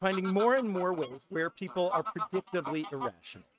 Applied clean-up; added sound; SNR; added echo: neural mask model RNNoise.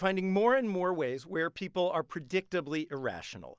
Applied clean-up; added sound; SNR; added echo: none; none; none; none.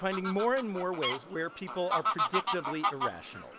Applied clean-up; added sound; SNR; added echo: none; Fowl; 1 dB; none.